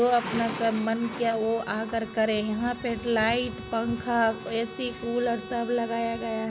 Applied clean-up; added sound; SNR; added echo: none; Bowed string instrument + Thunder; 13 dB; none.